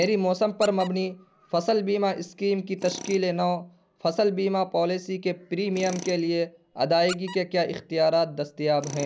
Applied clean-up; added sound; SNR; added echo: none; Tools + Squeak; 19 dB; none.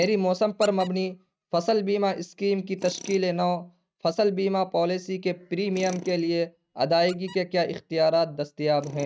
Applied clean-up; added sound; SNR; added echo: neural mask model RNNoise.